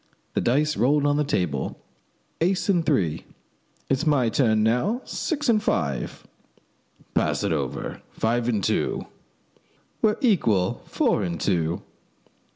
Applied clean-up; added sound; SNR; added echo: none; none; none; none.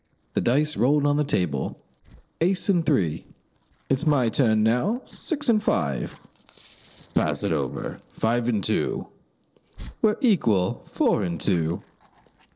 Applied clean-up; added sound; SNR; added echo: neural separator model SepFormer DNS4.